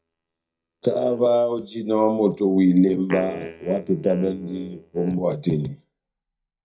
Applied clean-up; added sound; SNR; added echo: neural mask model DeepFilterNet 3.